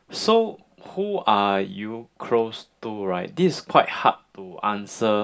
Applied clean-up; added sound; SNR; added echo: none; none; none; reverberation time 0.2 s.